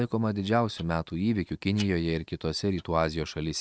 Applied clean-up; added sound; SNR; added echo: neural mask model RNNoise.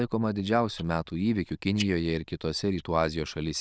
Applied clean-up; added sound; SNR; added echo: neural diffusion model UNIVERSE++.